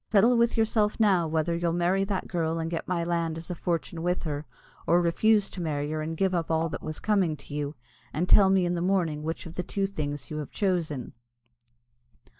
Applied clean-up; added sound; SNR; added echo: neural mask model DeepFilterNet 3.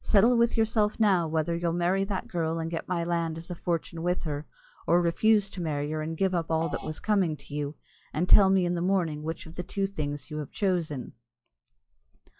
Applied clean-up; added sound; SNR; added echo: classical method log-MMSE.